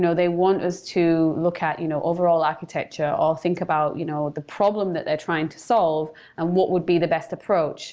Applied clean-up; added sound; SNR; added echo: none; none; none; none.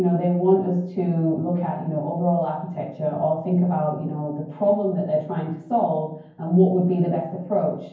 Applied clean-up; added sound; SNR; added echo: none; none; none; reverberation time 0.9 s.